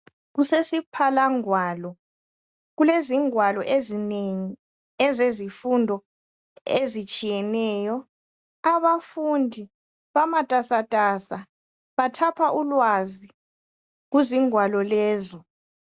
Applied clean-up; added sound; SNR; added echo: none; none; none; none.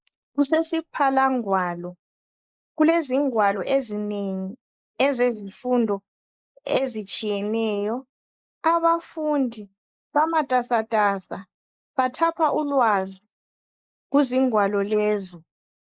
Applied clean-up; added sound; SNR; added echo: neural mask model Resemble Enhance denoiser.